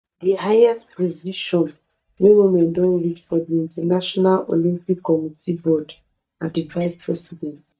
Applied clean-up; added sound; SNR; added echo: neural mask model DeepFilterNet 3.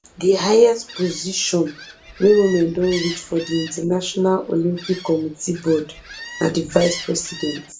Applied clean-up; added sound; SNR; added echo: none; Gull, seagull; 16 dB; reverberation time 0.3 s.